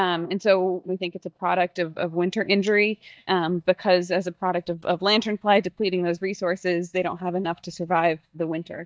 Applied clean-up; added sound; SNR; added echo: neural mask model DeepFilterNet 3.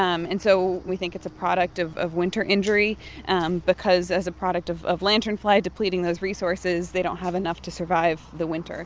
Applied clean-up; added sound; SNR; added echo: none; none; none; none.